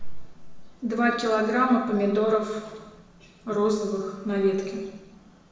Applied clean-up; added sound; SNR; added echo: none; none; none; reverberation time 1.2 s.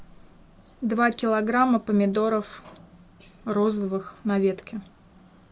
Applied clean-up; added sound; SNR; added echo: none; none; none; none.